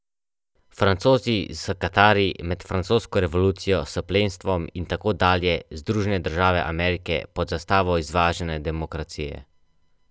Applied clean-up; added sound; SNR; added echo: none; none; none; none.